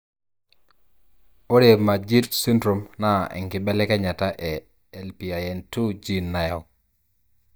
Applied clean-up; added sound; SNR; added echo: neural mask model DeepFilterNet 3.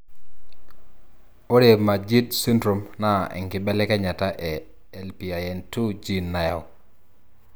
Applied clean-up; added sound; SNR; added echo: none; none; none; none.